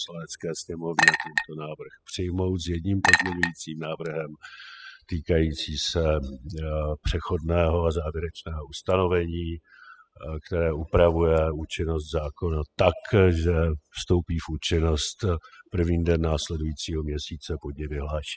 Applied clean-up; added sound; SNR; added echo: classical method spectral subtraction.